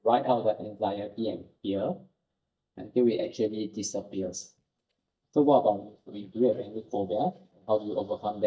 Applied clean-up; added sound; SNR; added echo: neural mask model DeepFilterNet 3.